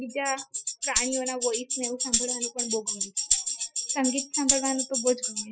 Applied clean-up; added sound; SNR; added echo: classical method Wiener filter.